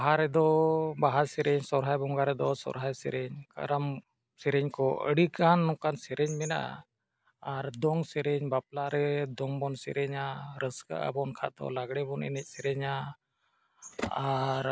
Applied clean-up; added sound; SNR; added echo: none; none; none; none.